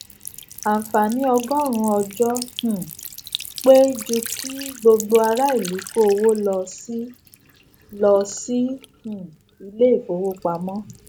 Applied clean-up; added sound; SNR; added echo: none; Trickle, dribble / Sink (filling or washing); 16 dB; none.